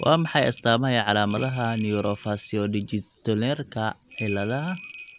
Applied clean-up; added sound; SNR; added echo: none; Bell; 16 dB; none.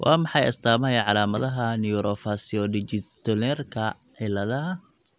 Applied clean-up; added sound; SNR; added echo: none; none; none; none.